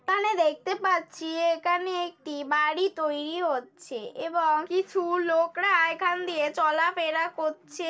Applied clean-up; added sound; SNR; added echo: none; none; none; reverberation time 0.2 s.